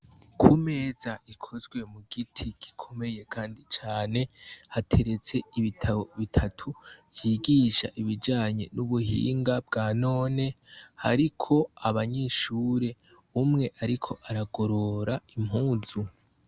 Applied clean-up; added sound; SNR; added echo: none; none; none; none.